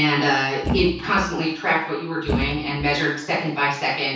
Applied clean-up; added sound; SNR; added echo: none; Thump, thud; 6 dB; reverberation time 0.6 s.